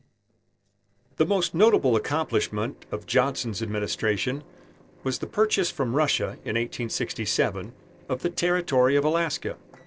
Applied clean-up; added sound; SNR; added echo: neural separator model SepFormer DNS4.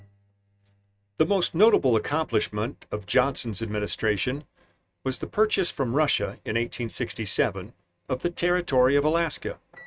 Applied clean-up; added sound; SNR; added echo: neural mask model RNNoise.